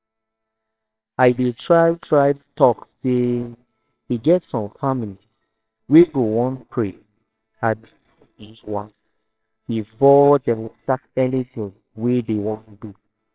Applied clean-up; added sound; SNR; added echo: neural separator model SepFormer WHAMR!.